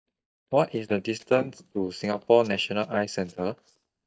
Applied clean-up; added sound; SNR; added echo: neural mask model DeepFilterNet 3.